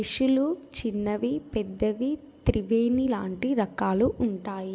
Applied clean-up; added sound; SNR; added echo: none; none; none; none.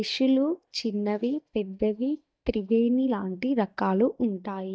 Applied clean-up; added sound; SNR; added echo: neural mask model DeepFilterNet 3.